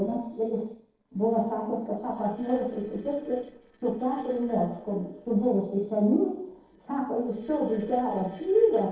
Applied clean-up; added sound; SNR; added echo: neural separator model SepFormer DNS4.